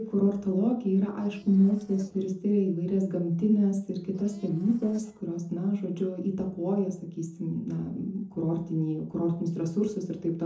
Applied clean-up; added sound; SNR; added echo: neural separator model SepFormer DNS4.